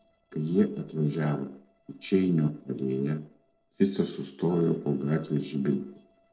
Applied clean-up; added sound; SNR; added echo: neural separator model SepFormer DNS4.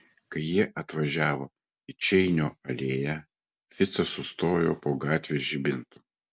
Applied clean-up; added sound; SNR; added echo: none; none; none; none.